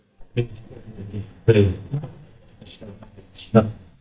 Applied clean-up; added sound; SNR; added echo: neural mask model DeepFilterNet 3.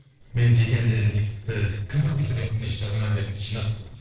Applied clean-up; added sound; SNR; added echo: neural separator model SepFormer DNS4.